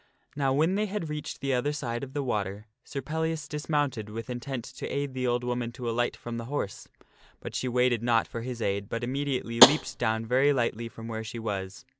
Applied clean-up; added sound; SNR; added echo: none; Tap; -4 dB; none.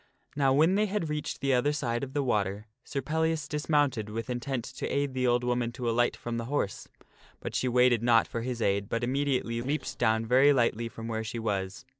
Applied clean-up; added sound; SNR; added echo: neural separator model SepFormer DNS4.